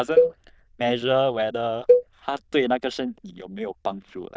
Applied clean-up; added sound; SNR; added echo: neural diffusion model UNIVERSE++.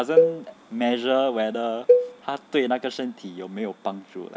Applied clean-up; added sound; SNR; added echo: none; Cowbell; -2 dB; none.